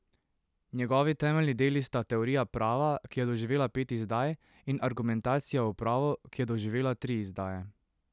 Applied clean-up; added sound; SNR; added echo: none; none; none; none.